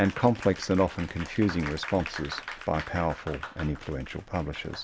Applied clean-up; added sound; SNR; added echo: none; Applause; 13 dB; none.